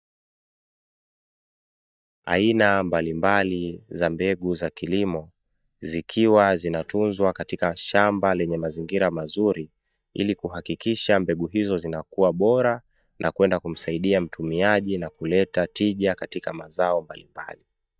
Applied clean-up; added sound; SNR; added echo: neural mask model DeepFilterNet 3.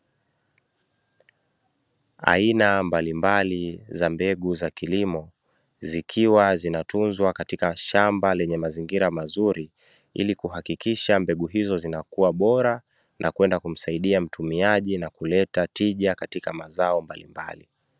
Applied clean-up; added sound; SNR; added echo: none; none; none; none.